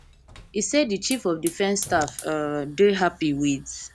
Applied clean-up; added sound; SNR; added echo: none; Hiss / Fire; 15 dB; none.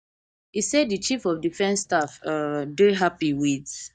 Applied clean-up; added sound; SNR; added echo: neural mask model DeepFilterNet 3.